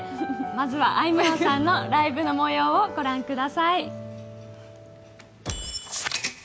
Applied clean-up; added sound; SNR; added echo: none; none; none; none.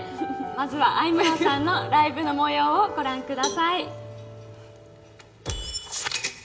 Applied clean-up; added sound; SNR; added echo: none; Cowbell; 13 dB; reverberation time 1.7 s.